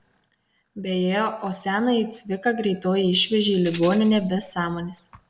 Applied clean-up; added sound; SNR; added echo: none; Tambourine; 0 dB; none.